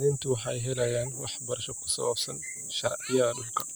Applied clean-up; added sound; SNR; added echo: none; none; none; none.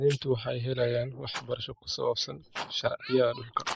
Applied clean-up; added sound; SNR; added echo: neural mask model Resemble Enhance denoiser.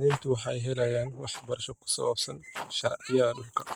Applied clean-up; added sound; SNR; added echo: neural mask model RNNoise.